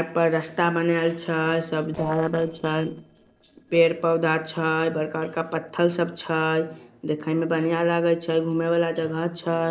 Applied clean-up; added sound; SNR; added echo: neural separator model SepFormer DNS4.